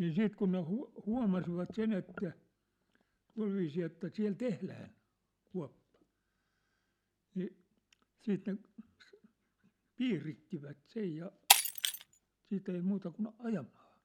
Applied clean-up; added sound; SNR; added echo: none; Shatter; -5 dB; none.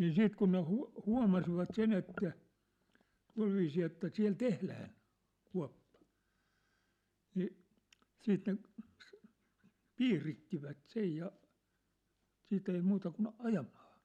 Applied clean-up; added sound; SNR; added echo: none; none; none; none.